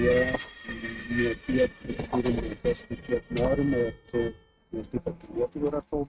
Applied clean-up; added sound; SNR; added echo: neural mask model RNNoise.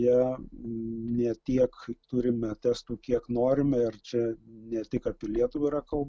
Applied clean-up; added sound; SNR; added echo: none; none; none; none.